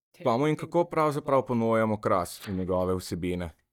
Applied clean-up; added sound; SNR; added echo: neural mask model DeepFilterNet 3.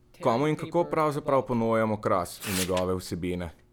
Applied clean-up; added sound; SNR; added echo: none; Tearing; 14 dB; none.